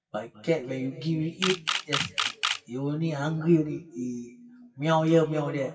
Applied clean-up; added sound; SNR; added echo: classical method WPE with log-MMSE.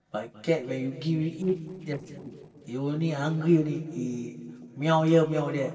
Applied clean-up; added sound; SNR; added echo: neural separator model SepFormer DNS4.